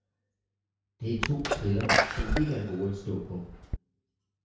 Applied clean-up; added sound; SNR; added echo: none; Sneeze; -3 dB; reverberation time 0.6 s.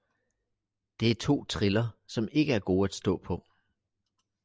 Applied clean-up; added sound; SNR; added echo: none; none; none; none.